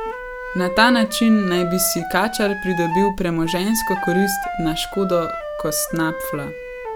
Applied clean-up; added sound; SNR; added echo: none; Wind instrument, woodwind instrument; 6 dB; none.